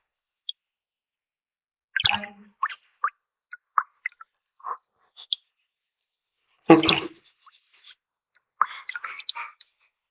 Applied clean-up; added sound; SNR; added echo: neural mask model Resemble Enhance denoiser.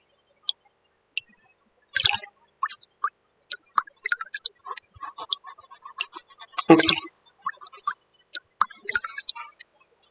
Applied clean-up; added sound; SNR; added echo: classical method spectral subtraction.